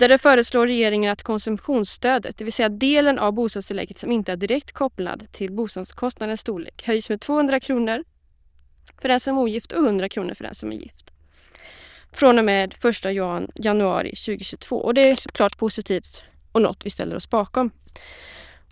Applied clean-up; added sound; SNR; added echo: neural diffusion model UNIVERSE++.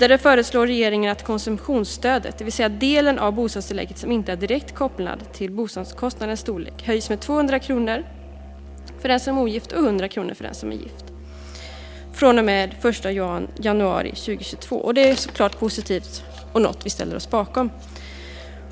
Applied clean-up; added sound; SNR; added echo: none; Musical instrument; 16 dB; none.